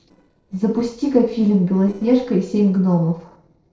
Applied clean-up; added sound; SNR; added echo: neural separator model SepFormer DNS4.